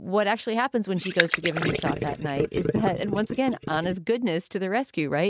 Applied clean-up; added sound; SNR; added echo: neural mask model RNNoise.